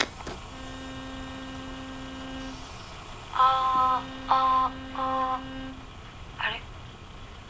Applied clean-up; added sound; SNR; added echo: none; Bowed string instrument; 12 dB; none.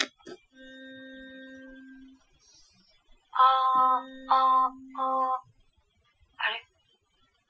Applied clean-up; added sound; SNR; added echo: classical method Wiener filter.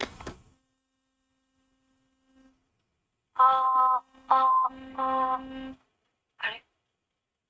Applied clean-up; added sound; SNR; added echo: neural mask model RNNoise.